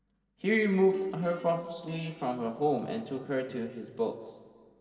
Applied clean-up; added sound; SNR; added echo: neural separator model SepFormer DNS4.